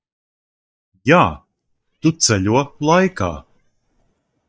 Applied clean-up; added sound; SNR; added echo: neural mask model DeepFilterNet 3.